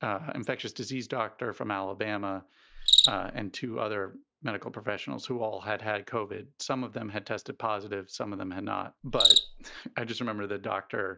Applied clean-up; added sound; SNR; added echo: neural mask model RNNoise.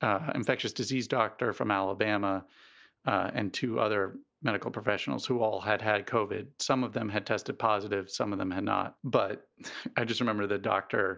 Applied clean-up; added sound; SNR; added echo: none; none; none; none.